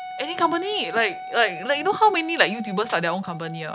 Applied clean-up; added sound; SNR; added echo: none; Wind instrument, woodwind instrument; 12 dB; none.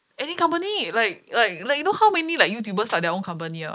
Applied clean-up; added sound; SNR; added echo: neural mask model Resemble Enhance denoiser.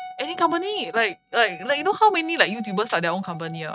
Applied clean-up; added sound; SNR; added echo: neural mask model RNNoise.